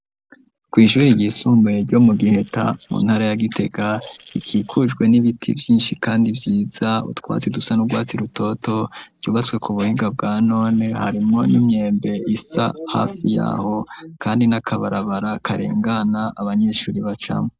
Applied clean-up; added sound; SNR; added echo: neural separator model SepFormer DNS4.